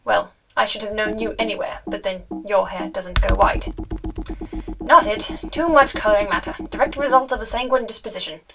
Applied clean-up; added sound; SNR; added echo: none; Computer keyboard; 8 dB; reverberation time 0.2 s.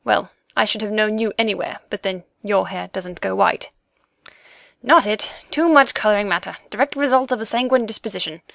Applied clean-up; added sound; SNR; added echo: none; none; none; none.